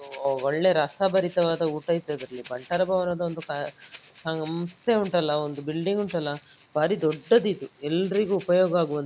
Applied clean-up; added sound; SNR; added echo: none; Breathing; 5 dB; none.